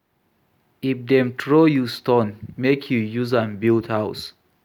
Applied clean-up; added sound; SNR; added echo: none; none; none; none.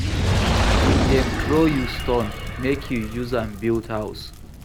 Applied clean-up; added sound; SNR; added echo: none; Fire; -2 dB; none.